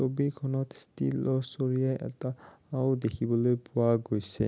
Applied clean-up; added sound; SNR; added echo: none; none; none; none.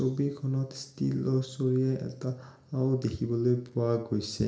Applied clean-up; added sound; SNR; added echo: none; none; none; reverberation time 1.6 s.